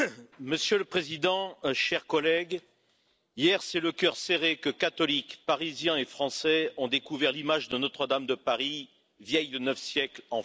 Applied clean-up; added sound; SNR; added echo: none; none; none; none.